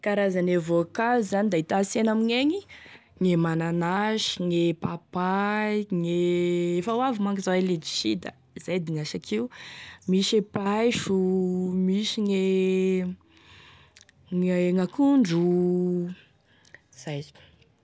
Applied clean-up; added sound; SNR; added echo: none; none; none; none.